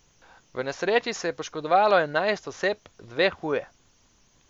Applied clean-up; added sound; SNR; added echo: none; none; none; none.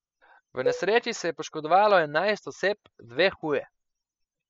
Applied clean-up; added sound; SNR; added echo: classical method spectral subtraction.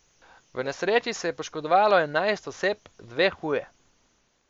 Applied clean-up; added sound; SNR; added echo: neural mask model Resemble Enhance denoiser.